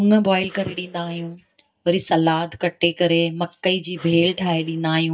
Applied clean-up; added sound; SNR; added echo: neural mask model DeepFilterNet 3.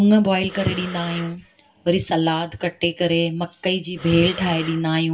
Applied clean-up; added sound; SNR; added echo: none; Breathing; 15 dB; reverberation time 0.2 s.